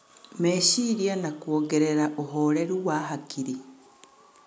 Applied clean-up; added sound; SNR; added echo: none; none; none; none.